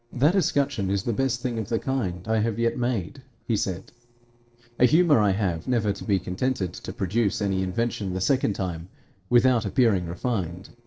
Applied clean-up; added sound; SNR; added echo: neural separator model SepFormer DNS4.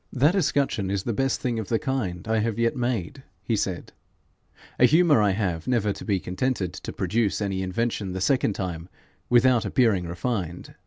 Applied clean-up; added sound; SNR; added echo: none; none; none; none.